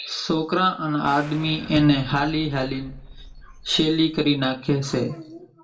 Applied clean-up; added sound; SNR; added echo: none; Explosion; 19 dB; reverberation time 0.3 s.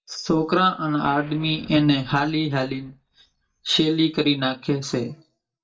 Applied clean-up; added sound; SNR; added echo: neural mask model DeepFilterNet 3.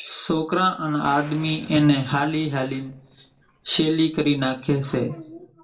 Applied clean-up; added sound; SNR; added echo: neural separator model SepFormer DNS4.